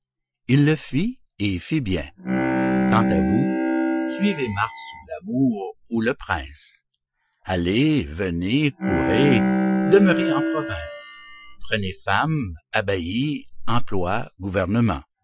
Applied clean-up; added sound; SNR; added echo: classical method Wiener filter.